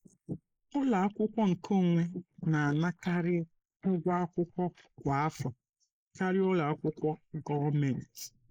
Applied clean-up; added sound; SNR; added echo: neural mask model Resemble Enhance denoiser.